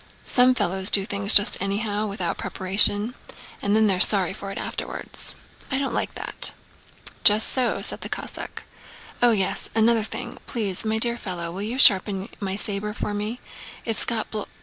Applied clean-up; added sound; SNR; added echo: none; none; none; none.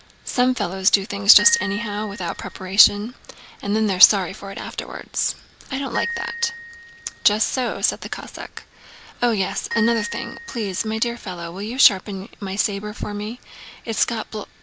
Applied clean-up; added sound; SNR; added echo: none; Glockenspiel; 12 dB; none.